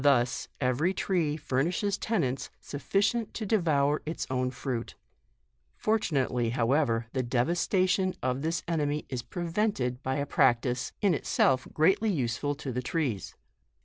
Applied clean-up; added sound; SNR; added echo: none; none; none; none.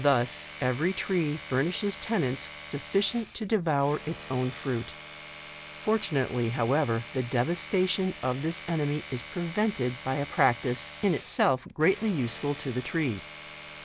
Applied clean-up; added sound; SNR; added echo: none; Domestic sounds, home sounds; 13 dB; none.